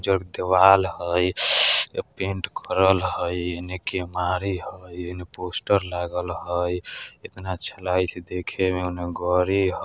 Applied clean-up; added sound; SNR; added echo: none; none; none; none.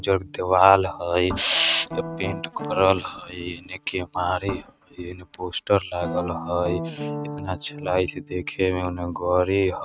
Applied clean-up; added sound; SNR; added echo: neural mask model RNNoise.